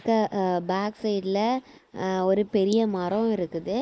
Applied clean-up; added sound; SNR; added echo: neural mask model Resemble Enhance denoiser.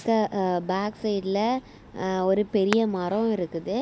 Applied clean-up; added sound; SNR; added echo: none; Fireworks; 18 dB; none.